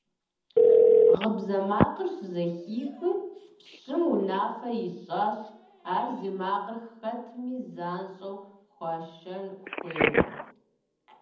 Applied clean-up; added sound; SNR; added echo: none; Telephone; -3 dB; reverberation time 0.8 s.